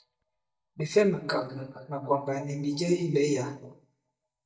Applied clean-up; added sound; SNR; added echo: neural mask model DeepFilterNet 3.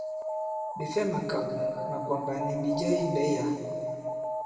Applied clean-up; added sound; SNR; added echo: none; Alarm; 2 dB; reverberation time 2.3 s.